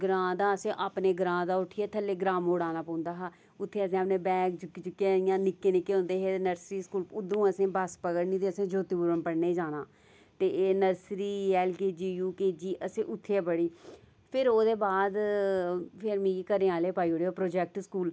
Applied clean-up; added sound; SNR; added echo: none; none; none; none.